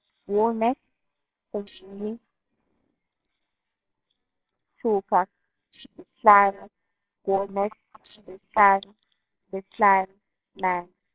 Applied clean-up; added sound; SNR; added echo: neural separator model SepFormer WHAMR!.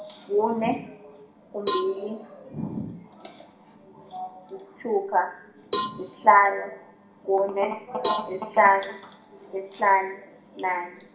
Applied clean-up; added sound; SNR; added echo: none; Cowbell; 11 dB; reverberation time 0.5 s.